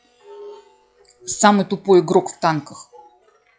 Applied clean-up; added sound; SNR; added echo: classical method log-MMSE.